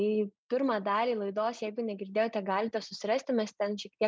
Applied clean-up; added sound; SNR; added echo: none; none; none; none.